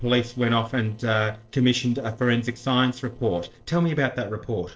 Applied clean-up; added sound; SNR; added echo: neural separator model SepFormer DNS4.